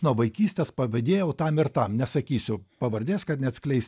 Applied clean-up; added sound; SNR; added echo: none; none; none; none.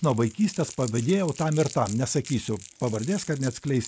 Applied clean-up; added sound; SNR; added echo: none; Crackle; 16 dB; none.